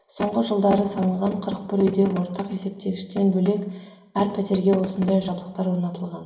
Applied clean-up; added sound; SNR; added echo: none; none; none; reverberation time 0.8 s.